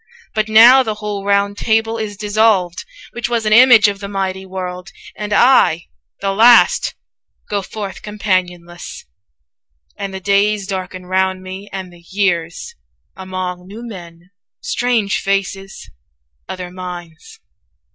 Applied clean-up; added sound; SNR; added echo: none; none; none; none.